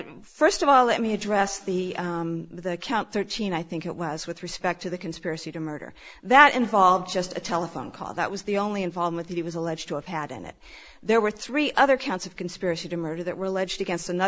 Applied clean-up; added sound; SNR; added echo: none; none; none; none.